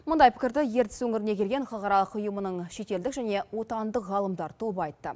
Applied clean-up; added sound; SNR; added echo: none; none; none; none.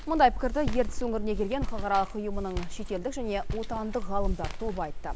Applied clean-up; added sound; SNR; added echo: none; Walk, footsteps; 2 dB; none.